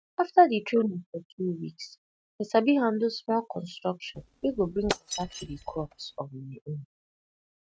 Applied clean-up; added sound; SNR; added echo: neural mask model RNNoise.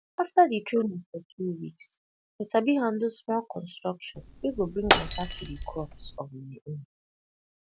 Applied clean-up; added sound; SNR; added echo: none; Shatter; -2 dB; none.